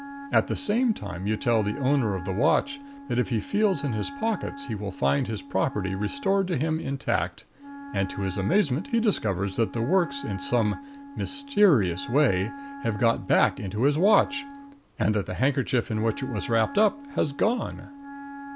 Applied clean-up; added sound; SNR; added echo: none; Wind instrument, woodwind instrument; 15 dB; none.